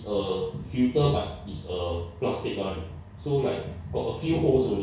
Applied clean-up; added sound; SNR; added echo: none; none; none; reverberation time 0.6 s.